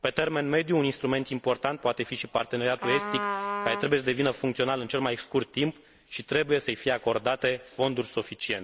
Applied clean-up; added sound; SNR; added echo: none; Trumpet; 5 dB; none.